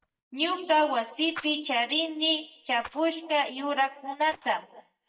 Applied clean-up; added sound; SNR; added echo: neural mask model DeepFilterNet 3.